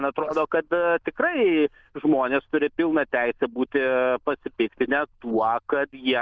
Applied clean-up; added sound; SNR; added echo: neural diffusion model UNIVERSE++.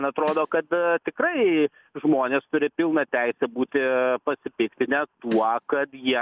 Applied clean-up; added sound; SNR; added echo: none; Snare drum; 17 dB; none.